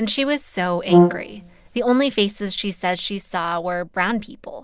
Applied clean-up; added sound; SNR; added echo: none; Brass instrument; -5 dB; none.